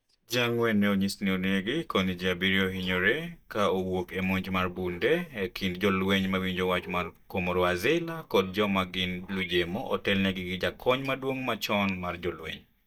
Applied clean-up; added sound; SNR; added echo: neural mask model DeepFilterNet 3.